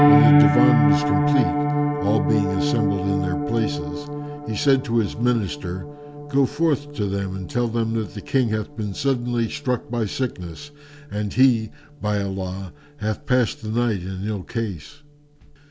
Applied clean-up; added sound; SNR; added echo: none; Piano; 1 dB; none.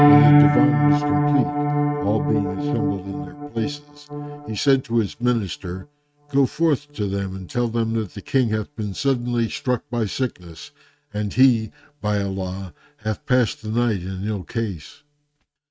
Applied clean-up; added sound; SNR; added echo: neural mask model RNNoise.